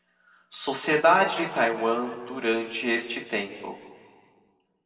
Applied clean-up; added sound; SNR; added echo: none; none; none; reverberation time 1.6 s.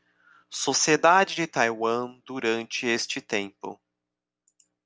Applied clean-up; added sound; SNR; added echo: none; none; none; none.